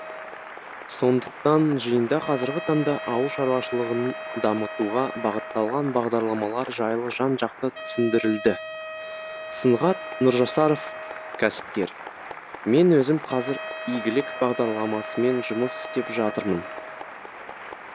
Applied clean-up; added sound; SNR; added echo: none; Applause + Wind instrument, woodwind instrument; 11 dB; none.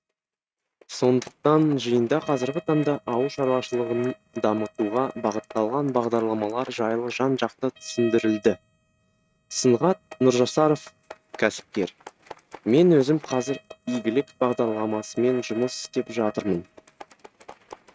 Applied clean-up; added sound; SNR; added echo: neural mask model RNNoise.